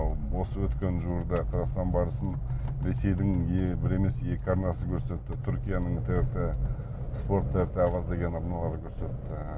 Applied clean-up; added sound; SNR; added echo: none; none; none; none.